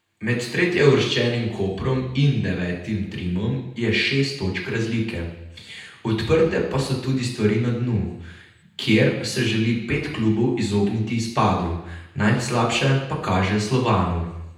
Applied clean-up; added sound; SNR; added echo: none; none; none; reverberation time 0.8 s.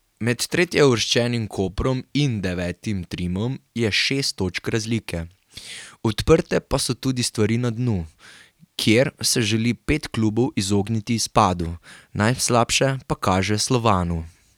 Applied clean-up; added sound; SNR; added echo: none; none; none; none.